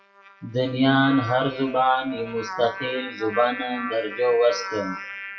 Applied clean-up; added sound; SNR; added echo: classical method WPE with log-MMSE.